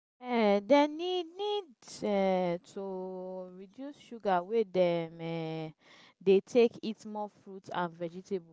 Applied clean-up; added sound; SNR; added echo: none; none; none; none.